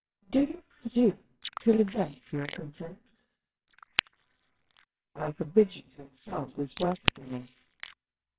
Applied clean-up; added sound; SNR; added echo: neural separator model SepFormer WHAMR!.